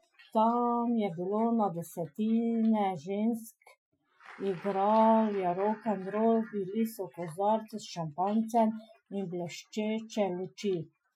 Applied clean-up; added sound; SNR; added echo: classical method Wiener filter.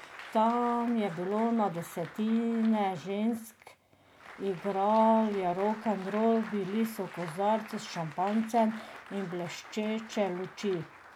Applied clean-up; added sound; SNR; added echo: none; Applause; 17 dB; none.